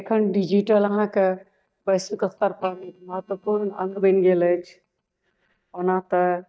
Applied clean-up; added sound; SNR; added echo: neural mask model DeepFilterNet 3.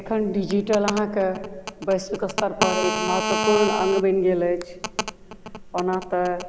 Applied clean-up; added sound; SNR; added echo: none; Telephone; 6 dB; none.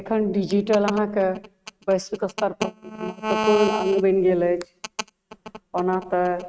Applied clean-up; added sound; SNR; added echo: neural mask model RNNoise.